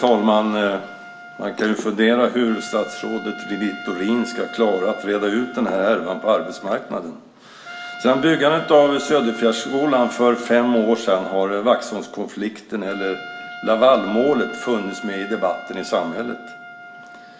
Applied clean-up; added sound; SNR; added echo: none; Trumpet; 15 dB; reverberation time 0.6 s.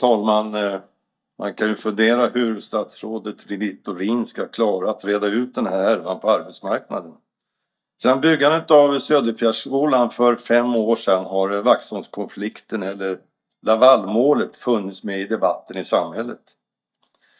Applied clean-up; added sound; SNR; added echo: neural mask model DeepFilterNet 3.